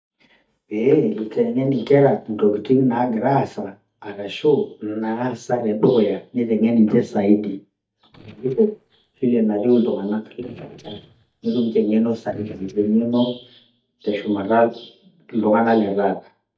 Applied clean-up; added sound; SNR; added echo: neural mask model DeepFilterNet 3.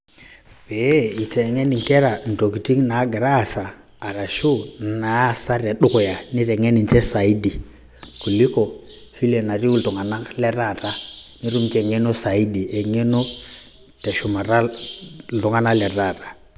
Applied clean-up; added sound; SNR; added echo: none; none; none; none.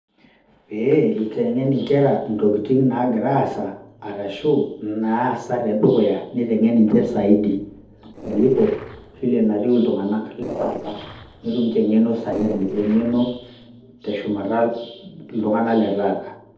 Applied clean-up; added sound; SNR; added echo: neural separator model SepFormer DNS4.